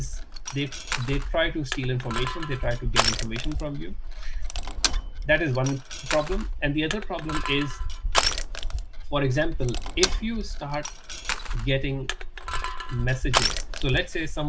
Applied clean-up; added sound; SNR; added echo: none; Crushing; -2 dB; none.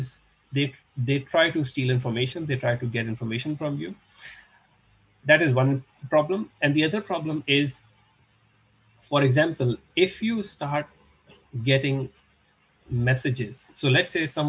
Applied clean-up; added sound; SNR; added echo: none; none; none; none.